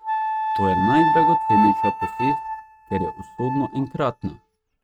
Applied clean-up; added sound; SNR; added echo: neural mask model RNNoise.